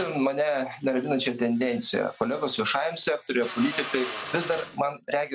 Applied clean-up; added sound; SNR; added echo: none; Drill; 13 dB; none.